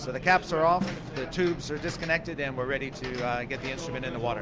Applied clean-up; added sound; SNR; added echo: none; Drum; 17 dB; none.